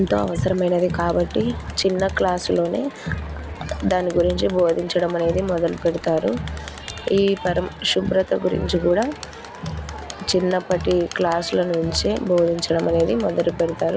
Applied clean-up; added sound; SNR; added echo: none; Crowd; 12 dB; none.